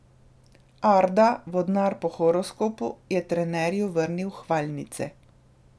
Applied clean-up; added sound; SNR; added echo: none; none; none; none.